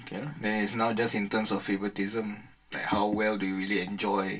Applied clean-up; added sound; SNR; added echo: none; none; none; reverberation time 0.2 s.